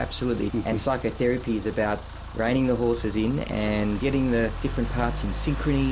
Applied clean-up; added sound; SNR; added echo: none; Idling / Engine starting / Accelerating, revving, vroom / Car; 8 dB; none.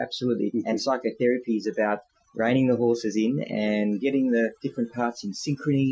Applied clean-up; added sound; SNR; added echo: classical method Wiener filter.